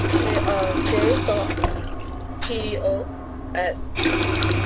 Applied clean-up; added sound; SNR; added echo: none; Water tap, faucet; -4 dB; none.